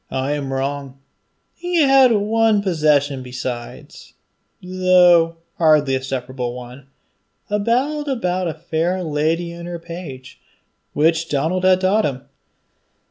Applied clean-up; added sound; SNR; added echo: none; none; none; none.